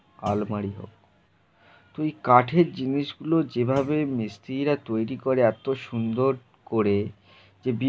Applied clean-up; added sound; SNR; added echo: none; Thump, thud; 18 dB; none.